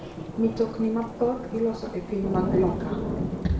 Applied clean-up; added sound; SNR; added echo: none; Thunder / Rain; 4 dB; reverberation time 0.5 s.